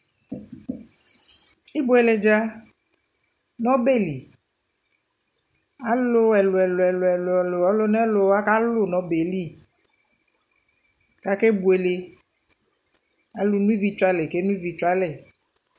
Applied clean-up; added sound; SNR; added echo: none; none; none; none.